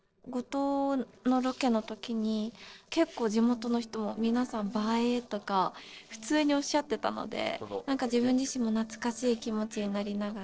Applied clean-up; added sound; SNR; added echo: neural separator model SepFormer DNS4.